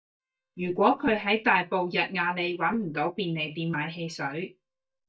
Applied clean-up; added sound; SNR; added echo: neural mask model DeepFilterNet 3.